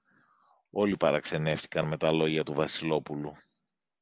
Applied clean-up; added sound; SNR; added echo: none; none; none; none.